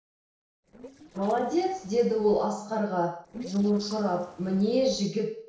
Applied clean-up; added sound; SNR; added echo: neural separator model SepFormer DNS4.